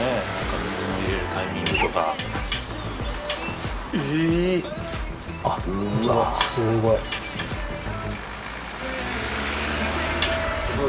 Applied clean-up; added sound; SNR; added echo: none; Traffic noise, roadway noise; 7 dB; reverberation time 1.7 s.